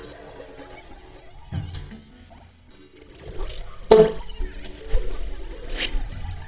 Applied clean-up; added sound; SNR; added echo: neural mask model DeepFilterNet 3.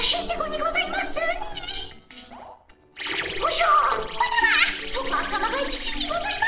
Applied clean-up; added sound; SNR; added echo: neural separator model SepFormer DNS4.